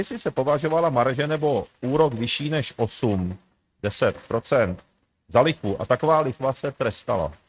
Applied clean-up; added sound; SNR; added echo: neural mask model RNNoise.